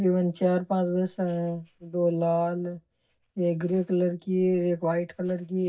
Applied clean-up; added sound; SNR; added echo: neural mask model DeepFilterNet 3.